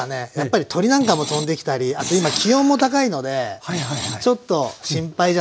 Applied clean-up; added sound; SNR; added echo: none; Screech; 10 dB; none.